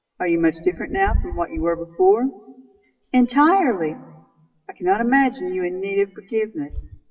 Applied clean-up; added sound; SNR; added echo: classical method WPE with log-MMSE.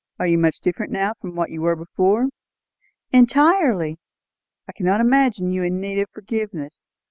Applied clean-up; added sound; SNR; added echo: none; none; none; none.